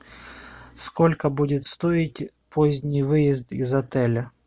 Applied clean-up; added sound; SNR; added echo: none; none; none; none.